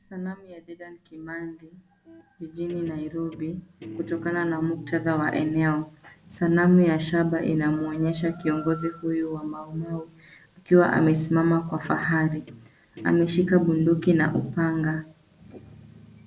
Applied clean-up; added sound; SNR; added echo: none; Guitar; 19 dB; none.